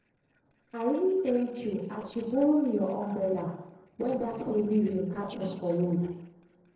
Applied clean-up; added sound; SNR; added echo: neural separator model SepFormer DNS4.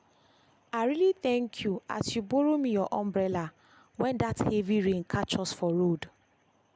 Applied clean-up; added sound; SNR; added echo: none; none; none; none.